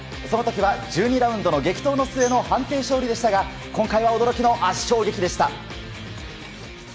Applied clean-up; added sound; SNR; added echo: none; Tambourine; 19 dB; none.